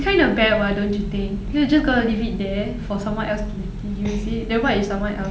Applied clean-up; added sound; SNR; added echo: none; none; none; none.